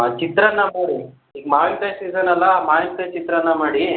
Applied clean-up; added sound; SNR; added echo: none; none; none; none.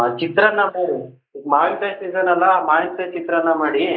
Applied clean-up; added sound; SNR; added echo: neural mask model Resemble Enhance denoiser.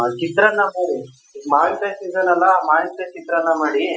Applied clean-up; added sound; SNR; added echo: classical method Wiener filter.